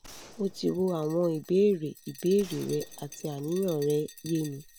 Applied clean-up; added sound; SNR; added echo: none; Glass + Gunshot, gunfire; 19 dB; none.